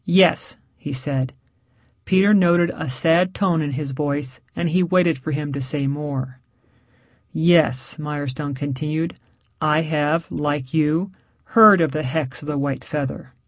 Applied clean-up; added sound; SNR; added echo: none; none; none; none.